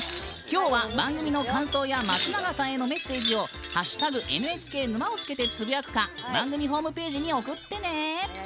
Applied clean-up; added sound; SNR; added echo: none; Wind chime; 3 dB; none.